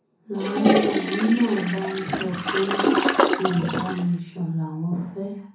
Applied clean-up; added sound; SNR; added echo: none; Toilet flush; -2 dB; reverberation time 0.6 s.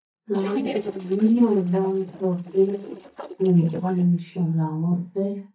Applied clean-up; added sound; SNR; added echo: neural mask model DeepFilterNet 3.